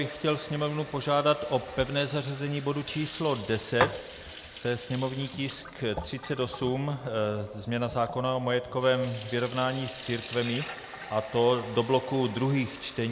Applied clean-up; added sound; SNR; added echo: none; Fill (with liquid) / Sink (filling or washing); 13 dB; none.